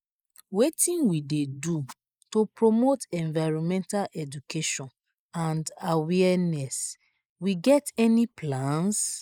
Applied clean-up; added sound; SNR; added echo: neural mask model Resemble Enhance denoiser.